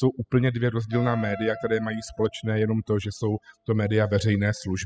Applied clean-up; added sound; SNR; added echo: classical method spectral subtraction.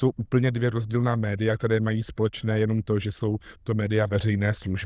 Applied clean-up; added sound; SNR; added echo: neural diffusion model UNIVERSE++.